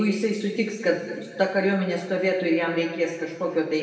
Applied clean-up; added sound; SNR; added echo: none; none; none; reverberation time 2.0 s.